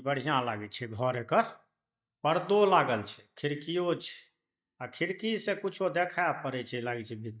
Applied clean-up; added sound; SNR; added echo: neural mask model DeepFilterNet 3.